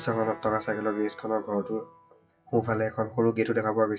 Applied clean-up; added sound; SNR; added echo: classical method WPE with log-MMSE.